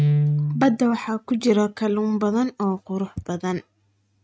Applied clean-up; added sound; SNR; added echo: neural mask model RNNoise.